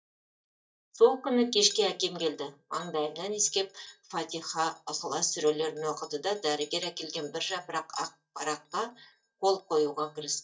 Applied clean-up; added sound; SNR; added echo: neural mask model DeepFilterNet 3.